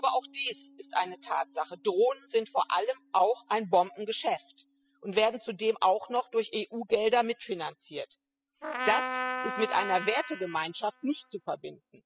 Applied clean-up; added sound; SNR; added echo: classical method spectral subtraction.